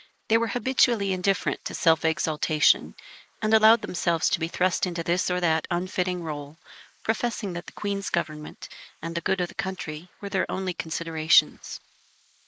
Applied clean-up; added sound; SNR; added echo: neural mask model Resemble Enhance denoiser.